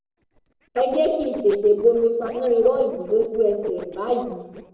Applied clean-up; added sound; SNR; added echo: neural separator model SepFormer DNS4.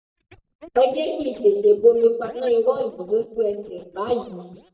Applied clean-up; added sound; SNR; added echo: neural mask model DeepFilterNet 3.